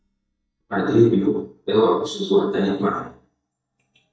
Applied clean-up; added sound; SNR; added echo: neural mask model DeepFilterNet 3.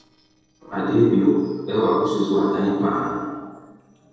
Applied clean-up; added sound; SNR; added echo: neural separator model SepFormer DNS4.